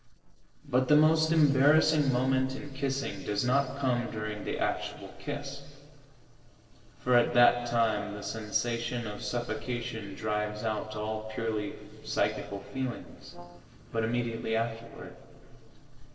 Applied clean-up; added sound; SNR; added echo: neural separator model SepFormer DNS4.